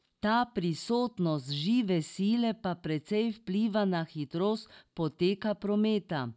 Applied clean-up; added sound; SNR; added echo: none; none; none; none.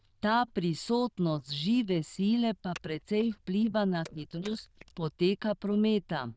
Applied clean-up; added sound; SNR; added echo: neural diffusion model UNIVERSE++.